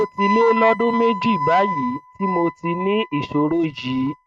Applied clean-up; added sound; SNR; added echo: neural mask model RNNoise.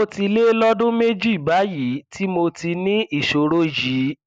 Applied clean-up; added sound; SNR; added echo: none; none; none; none.